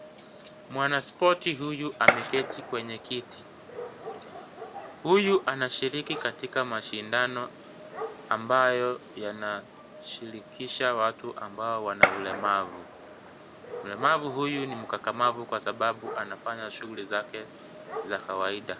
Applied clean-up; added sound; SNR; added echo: none; Gunshot, gunfire; 6 dB; none.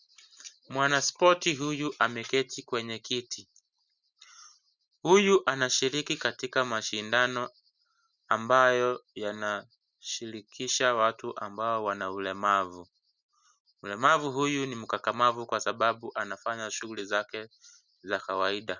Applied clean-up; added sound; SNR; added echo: none; none; none; none.